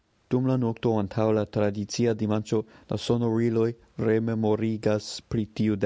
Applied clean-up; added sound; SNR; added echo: none; none; none; none.